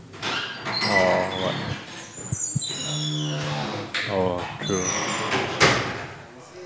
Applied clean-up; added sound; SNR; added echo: none; Squeak / Wood; -4 dB; none.